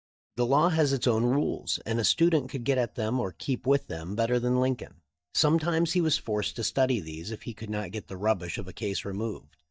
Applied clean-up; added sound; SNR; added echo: neural mask model DeepFilterNet 3.